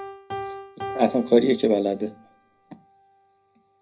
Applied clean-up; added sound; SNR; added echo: none; Piano; 13 dB; reverberation time 0.4 s.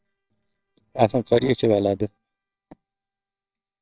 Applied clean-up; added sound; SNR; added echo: neural separator model SepFormer WHAMR!.